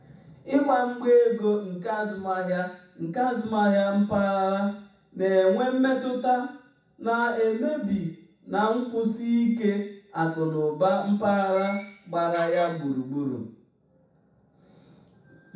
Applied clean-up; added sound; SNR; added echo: none; Door; 17 dB; reverberation time 0.7 s.